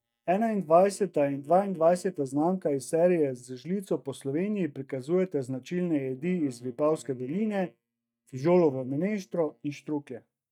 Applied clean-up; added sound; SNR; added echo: neural mask model DeepFilterNet 3.